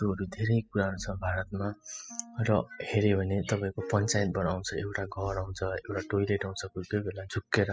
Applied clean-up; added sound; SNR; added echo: classical method spectral subtraction.